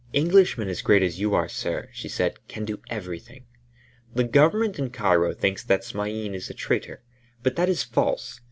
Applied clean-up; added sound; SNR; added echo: none; none; none; none.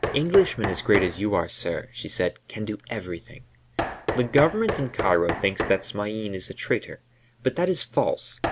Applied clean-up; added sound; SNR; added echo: none; Knock; 8 dB; none.